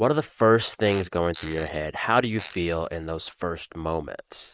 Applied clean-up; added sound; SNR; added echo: neural mask model Resemble Enhance denoiser.